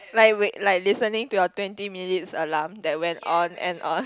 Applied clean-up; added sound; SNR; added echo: none; none; none; none.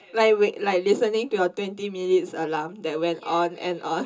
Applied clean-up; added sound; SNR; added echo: none; none; none; reverberation time 0.2 s.